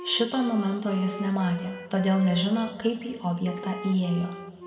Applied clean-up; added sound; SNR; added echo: none; Wind instrument, woodwind instrument; 14 dB; reverberation time 1.7 s.